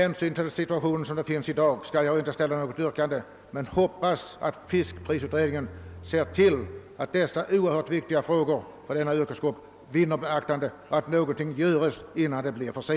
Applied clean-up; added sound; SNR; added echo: none; Bowed string instrument; 16 dB; none.